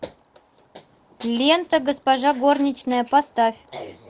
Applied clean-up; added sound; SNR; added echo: none; none; none; none.